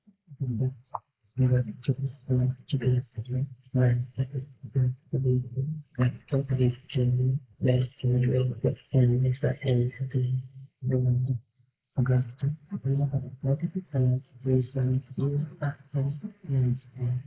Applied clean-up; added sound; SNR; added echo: neural mask model Resemble Enhance denoiser.